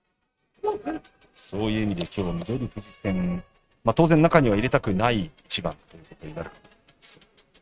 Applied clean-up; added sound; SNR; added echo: neural mask model RNNoise.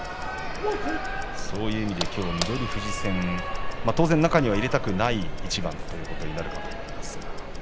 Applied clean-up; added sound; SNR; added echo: none; Tick-tock; 3 dB; none.